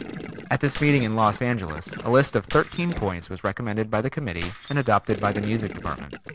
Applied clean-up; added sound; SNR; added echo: none; Gurgling + Keys jangling; 12 dB; none.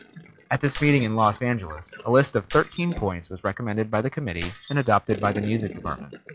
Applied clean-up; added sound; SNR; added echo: classical method log-MMSE.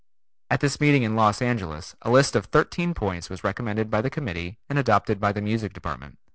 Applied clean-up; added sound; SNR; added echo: none; none; none; none.